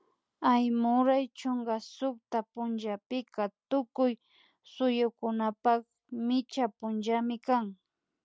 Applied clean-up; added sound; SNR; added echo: none; none; none; none.